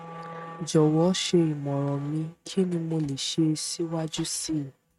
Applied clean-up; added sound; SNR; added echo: neural mask model RNNoise.